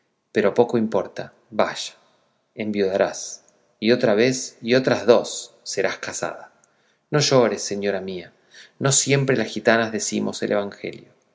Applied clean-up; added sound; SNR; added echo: none; none; none; none.